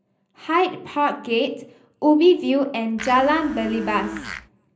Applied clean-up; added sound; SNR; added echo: none; Domestic sounds, home sounds; 11 dB; reverberation time 0.5 s.